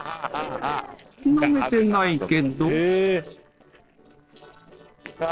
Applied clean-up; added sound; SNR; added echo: neural separator model SepFormer DNS4.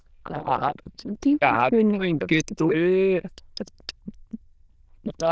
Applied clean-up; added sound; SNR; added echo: neural diffusion model UNIVERSE++.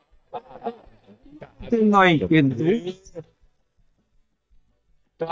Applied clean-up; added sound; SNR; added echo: neural mask model DeepFilterNet 3.